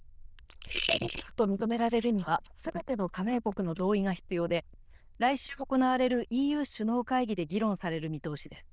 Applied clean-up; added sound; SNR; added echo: neural diffusion model UNIVERSE++.